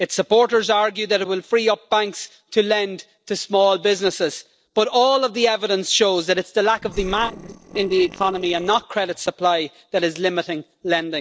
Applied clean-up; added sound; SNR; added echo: neural separator model SepFormer DNS4.